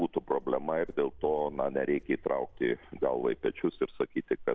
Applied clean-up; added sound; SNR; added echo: none; Walk, footsteps; 18 dB; none.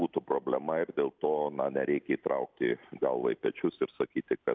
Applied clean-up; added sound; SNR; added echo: none; none; none; none.